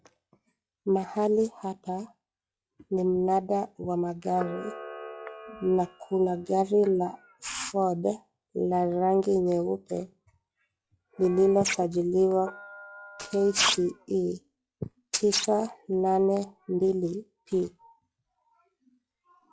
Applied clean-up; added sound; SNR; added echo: classical method log-MMSE.